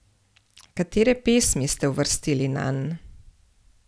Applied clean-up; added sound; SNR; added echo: none; none; none; none.